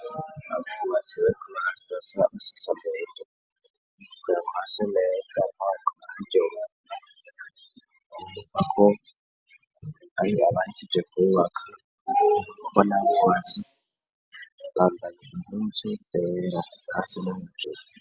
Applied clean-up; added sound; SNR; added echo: none; none; none; none.